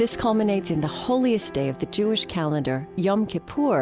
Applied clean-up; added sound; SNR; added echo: none; none; none; none.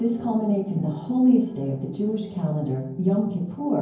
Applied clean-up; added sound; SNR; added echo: none; none; none; reverberation time 0.9 s.